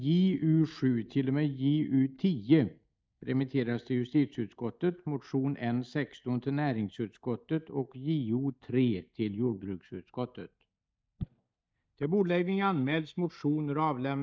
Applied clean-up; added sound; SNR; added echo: neural mask model DeepFilterNet 3.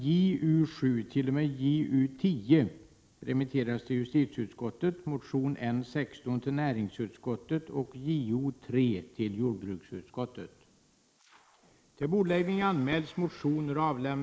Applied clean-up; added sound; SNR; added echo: neural mask model Resemble Enhance denoiser.